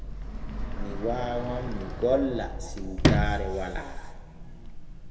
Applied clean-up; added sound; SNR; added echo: none; Sliding door; -2 dB; reverberation time 1.7 s.